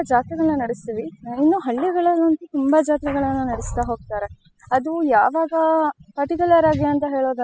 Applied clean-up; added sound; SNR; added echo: classical method spectral subtraction.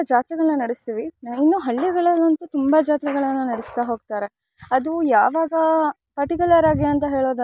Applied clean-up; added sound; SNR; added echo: none; none; none; none.